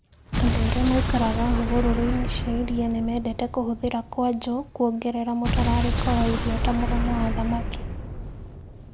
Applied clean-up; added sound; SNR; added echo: none; Explosion; 0 dB; none.